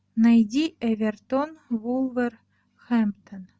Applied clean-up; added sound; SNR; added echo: none; none; none; none.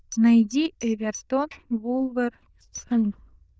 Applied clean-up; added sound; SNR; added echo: neural diffusion model UNIVERSE++.